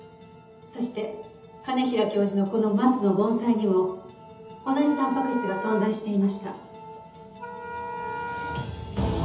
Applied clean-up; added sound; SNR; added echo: none; Wind instrument, woodwind instrument; 9 dB; reverberation time 0.8 s.